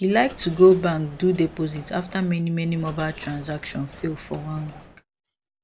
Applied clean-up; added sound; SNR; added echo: none; Coin (dropping); 19 dB; none.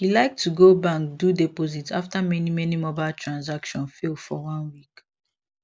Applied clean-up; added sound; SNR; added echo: none; none; none; none.